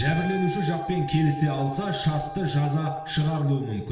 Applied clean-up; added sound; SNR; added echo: none; Wind instrument, woodwind instrument; 11 dB; reverberation time 0.8 s.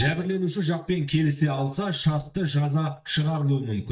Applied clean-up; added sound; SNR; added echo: neural mask model DeepFilterNet 3.